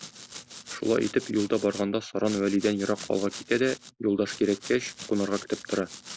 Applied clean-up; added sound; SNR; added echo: none; Domestic sounds, home sounds; 15 dB; none.